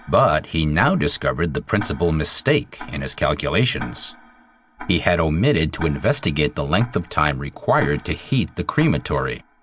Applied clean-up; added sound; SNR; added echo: none; Tick-tock; 19 dB; none.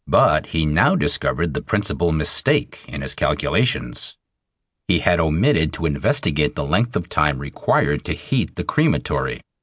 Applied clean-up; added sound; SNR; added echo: none; none; none; none.